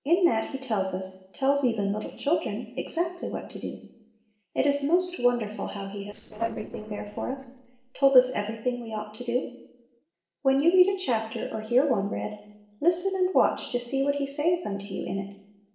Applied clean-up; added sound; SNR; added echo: neural separator model SepFormer DNS4.